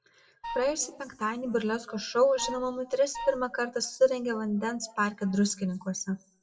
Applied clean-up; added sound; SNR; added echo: classical method WPE with log-MMSE.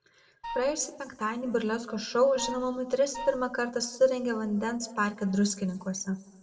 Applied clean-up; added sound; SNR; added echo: none; Wind instrument, woodwind instrument; 11 dB; reverberation time 1.4 s.